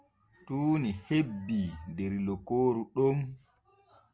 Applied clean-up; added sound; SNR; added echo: none; none; none; none.